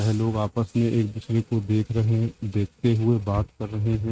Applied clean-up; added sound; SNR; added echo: neural mask model RNNoise.